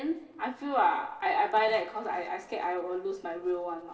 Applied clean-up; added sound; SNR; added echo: neural separator model SepFormer DNS4.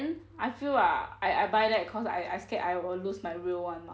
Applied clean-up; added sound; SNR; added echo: none; none; none; none.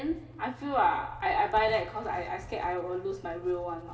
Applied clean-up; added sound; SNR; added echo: none; Zipper (clothing); 17 dB; reverberation time 2.6 s.